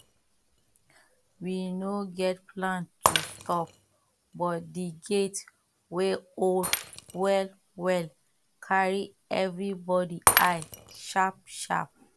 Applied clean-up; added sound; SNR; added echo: none; Shatter; 4 dB; none.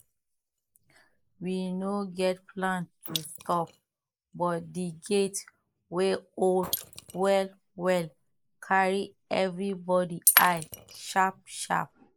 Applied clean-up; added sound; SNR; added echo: neural mask model Resemble Enhance denoiser.